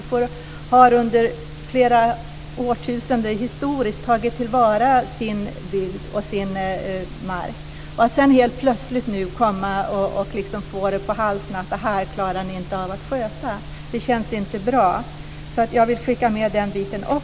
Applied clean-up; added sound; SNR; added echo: none; none; none; none.